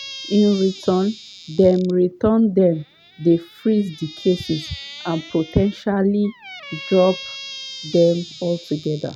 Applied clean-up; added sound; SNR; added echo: none; Squeak; 17 dB; none.